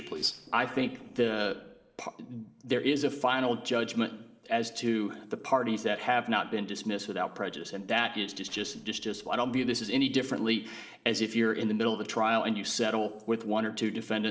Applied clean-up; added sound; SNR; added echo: neural separator model SepFormer DNS4.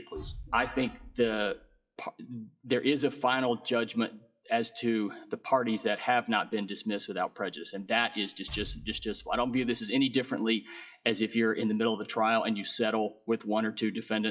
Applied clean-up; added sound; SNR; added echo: classical method WPE with log-MMSE.